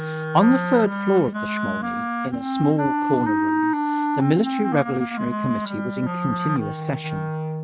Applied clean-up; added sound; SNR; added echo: neural mask model RNNoise.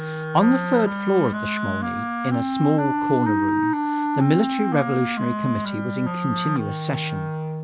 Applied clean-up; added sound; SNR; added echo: none; Wind instrument, woodwind instrument; 2 dB; none.